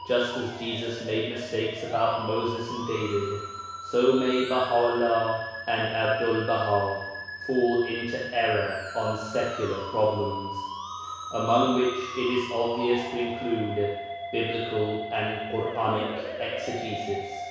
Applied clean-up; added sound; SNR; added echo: none; Musical instrument; 9 dB; reverberation time 1.1 s.